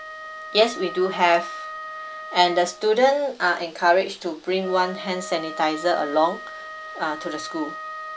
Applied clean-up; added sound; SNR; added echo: none; Wind instrument, woodwind instrument; 13 dB; none.